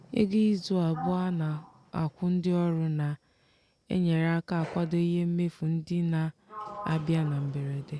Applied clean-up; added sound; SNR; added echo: none; Sliding door; 18 dB; none.